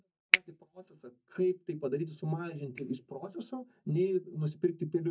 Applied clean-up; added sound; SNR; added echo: neural mask model DeepFilterNet 3.